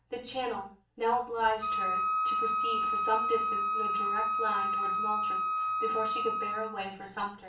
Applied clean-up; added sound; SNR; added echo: none; Wind instrument, woodwind instrument; -3 dB; reverberation time 0.3 s.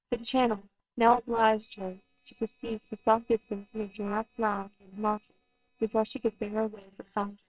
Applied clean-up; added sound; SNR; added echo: neural separator model SepFormer WHAMR!.